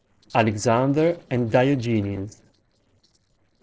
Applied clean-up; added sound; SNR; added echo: neural separator model SepFormer DNS4.